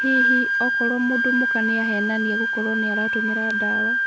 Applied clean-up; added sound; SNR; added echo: none; Wind instrument, woodwind instrument; -3 dB; none.